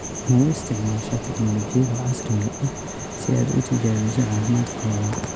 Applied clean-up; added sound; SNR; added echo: none; Ocean; 9 dB; none.